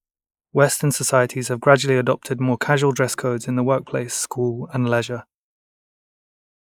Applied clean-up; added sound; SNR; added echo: neural mask model Resemble Enhance denoiser.